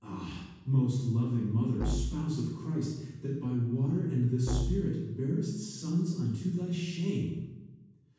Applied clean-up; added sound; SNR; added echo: none; Musical instrument; 7 dB; reverberation time 1.2 s.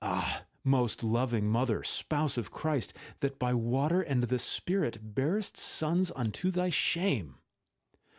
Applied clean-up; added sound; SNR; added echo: none; none; none; none.